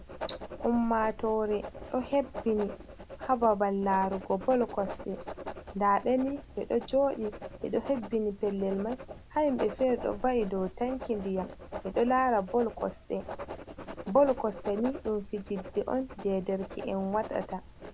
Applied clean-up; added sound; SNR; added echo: none; Writing; 12 dB; none.